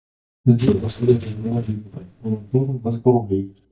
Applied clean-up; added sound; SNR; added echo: neural mask model DeepFilterNet 3.